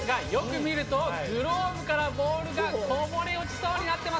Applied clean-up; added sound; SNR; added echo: none; Electric guitar; 14 dB; reverberation time 0.3 s.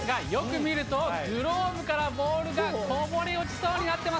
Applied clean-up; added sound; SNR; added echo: none; none; none; none.